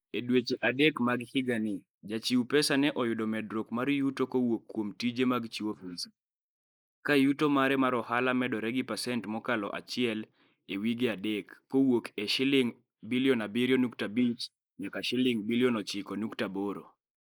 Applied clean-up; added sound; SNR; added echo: neural mask model Resemble Enhance denoiser.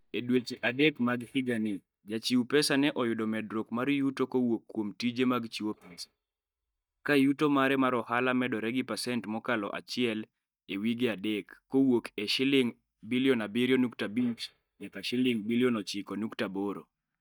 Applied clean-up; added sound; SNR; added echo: neural mask model DeepFilterNet 3.